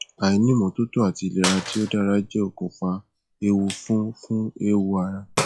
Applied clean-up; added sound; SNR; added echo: classical method log-MMSE.